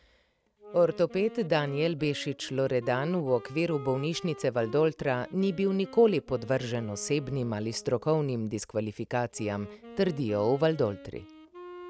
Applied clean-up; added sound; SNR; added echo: none; Wind instrument, woodwind instrument; 18 dB; none.